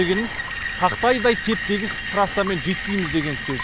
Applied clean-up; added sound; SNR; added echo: none; Screech + Stream; 6 dB; none.